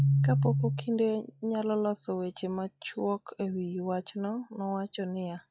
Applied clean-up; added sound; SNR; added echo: classical method log-MMSE.